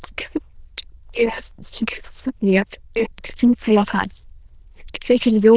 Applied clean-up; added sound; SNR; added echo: neural diffusion model UNIVERSE++.